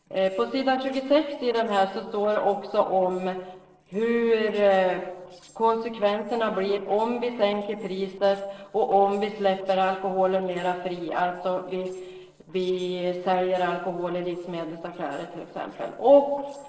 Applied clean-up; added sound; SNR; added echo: neural separator model SepFormer DNS4.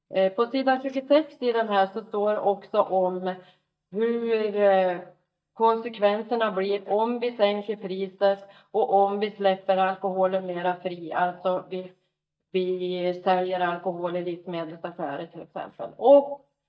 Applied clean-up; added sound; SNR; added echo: neural mask model DeepFilterNet 3.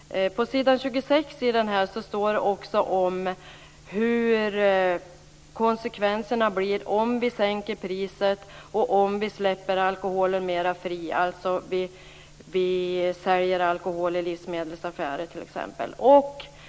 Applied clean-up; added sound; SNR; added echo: none; none; none; none.